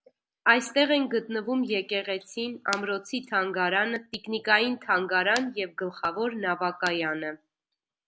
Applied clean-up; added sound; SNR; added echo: none; none; none; none.